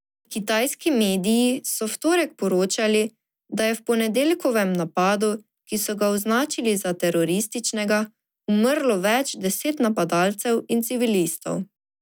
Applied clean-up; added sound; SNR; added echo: none; none; none; none.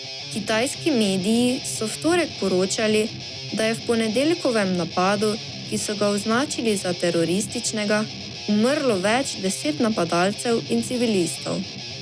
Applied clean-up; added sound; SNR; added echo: none; Guitar; 11 dB; none.